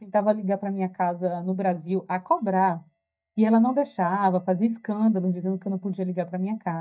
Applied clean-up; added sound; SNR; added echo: neural mask model DeepFilterNet 3.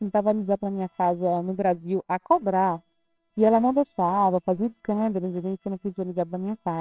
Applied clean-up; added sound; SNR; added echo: neural separator model SepFormer WHAMR!.